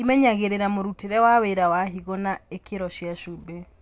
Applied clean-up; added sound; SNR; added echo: none; none; none; none.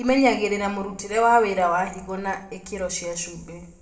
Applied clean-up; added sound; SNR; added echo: none; none; none; reverberation time 0.8 s.